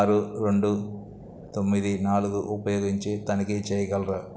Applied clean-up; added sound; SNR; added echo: none; none; none; none.